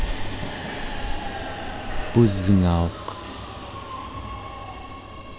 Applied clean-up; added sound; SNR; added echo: none; Subway, metro, underground; 4 dB; none.